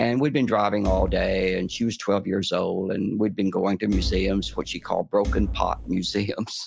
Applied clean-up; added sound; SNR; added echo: none; Thump, thud; 6 dB; none.